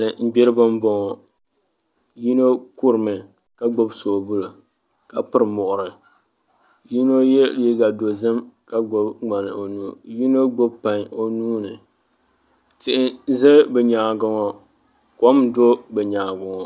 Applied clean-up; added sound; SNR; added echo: none; none; none; none.